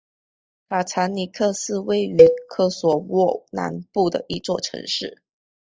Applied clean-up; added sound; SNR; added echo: neural mask model DeepFilterNet 3.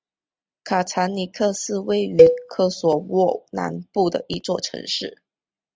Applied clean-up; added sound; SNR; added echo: neural mask model RNNoise.